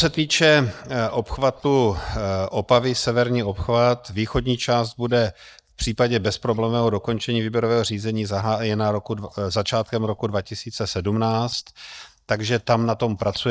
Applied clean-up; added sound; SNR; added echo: neural mask model DeepFilterNet 3.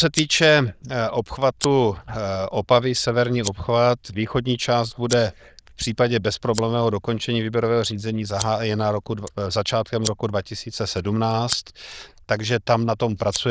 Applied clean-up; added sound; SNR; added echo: neural diffusion model UNIVERSE++.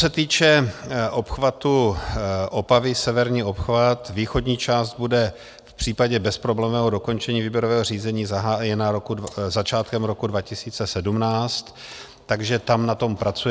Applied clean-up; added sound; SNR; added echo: none; none; none; none.